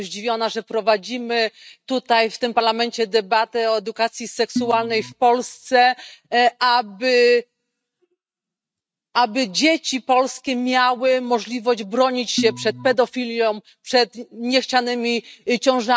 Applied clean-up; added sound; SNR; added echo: neural mask model RNNoise.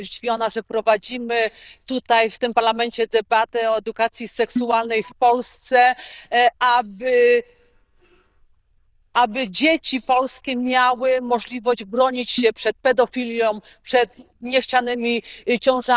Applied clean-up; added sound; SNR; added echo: neural diffusion model UNIVERSE++.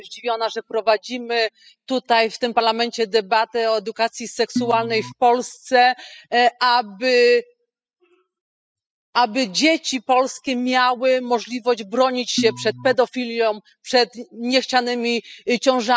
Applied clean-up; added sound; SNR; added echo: classical method spectral subtraction.